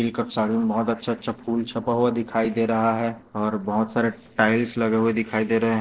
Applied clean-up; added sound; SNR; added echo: neural separator model SepFormer DNS4.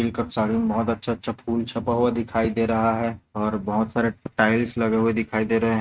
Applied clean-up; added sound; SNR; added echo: neural mask model RNNoise.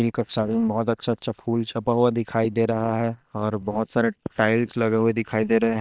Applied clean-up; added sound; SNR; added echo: neural separator model SepFormer WHAM!.